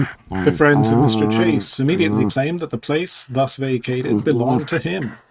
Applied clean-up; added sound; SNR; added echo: neural mask model RNNoise.